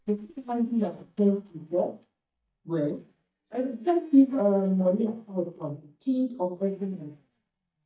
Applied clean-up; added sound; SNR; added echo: neural mask model DeepFilterNet 3.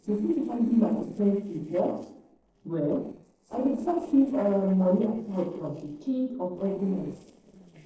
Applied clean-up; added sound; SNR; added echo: neural separator model SepFormer DNS4.